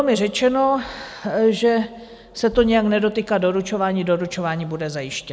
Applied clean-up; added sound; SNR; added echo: none; none; none; none.